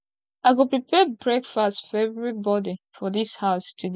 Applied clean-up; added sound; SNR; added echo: none; none; none; none.